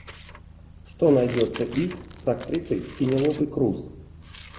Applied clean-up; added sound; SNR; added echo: none; Scissors + Crumpling, crinkling; 18 dB; none.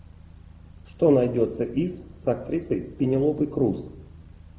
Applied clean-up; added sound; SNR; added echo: none; none; none; none.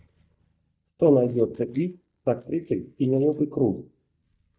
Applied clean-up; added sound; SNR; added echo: neural mask model DeepFilterNet 3.